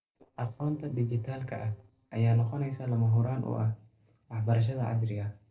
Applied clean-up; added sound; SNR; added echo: neural separator model SepFormer DNS4.